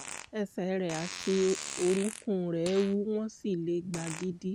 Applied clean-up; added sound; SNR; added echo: none; Fart; 12 dB; none.